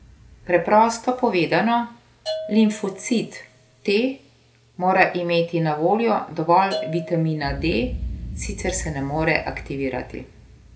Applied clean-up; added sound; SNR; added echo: none; Boom + Bell / Percussion; 13 dB; none.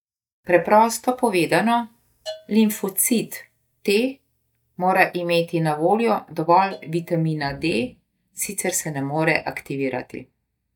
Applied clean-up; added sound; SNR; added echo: neural mask model DeepFilterNet 3.